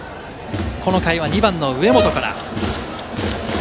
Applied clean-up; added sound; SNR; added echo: none; Brass instrument; 6 dB; none.